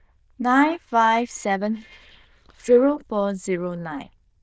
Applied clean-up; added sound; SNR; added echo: neural diffusion model UNIVERSE++.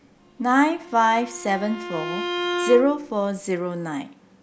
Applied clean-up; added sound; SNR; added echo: none; Bowed string instrument; 8 dB; none.